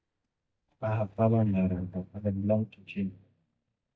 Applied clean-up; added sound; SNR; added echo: neural mask model DeepFilterNet 3.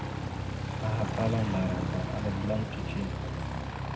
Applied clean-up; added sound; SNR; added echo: none; Aircraft; -1 dB; reverberation time 0.4 s.